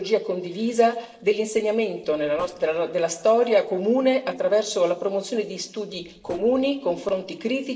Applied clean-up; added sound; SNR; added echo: neural separator model SepFormer DNS4.